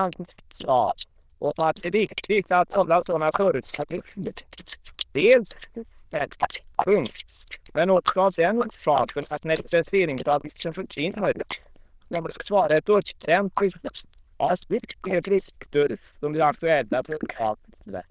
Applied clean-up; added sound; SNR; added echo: neural diffusion model UNIVERSE++.